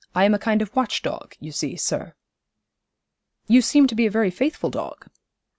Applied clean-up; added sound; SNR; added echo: none; none; none; none.